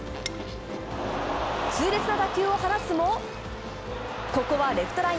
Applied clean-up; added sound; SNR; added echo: none; Bowed string instrument + Fart; 12 dB; none.